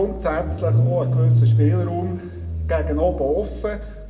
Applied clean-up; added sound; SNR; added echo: none; Engine starting / Car; -4 dB; reverberation time 0.6 s.